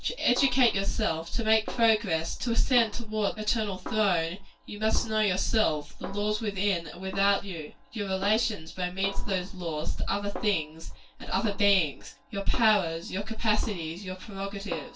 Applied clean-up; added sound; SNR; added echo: none; Snare drum; 19 dB; reverberation time 0.1 s.